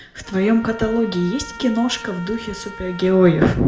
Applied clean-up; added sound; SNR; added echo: none; Trumpet; 18 dB; reverberation time 0.8 s.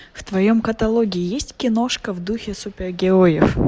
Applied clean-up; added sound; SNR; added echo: none; none; none; none.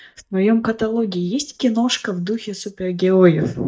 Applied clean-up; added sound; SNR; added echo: neural mask model DeepFilterNet 3.